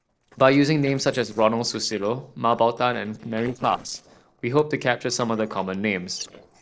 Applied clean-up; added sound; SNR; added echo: neural separator model SepFormer DNS4.